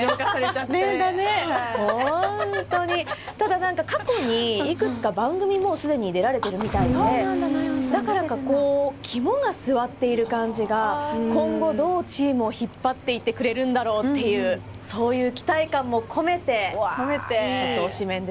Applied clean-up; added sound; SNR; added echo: none; Cricket / Waves, surf; 15 dB; none.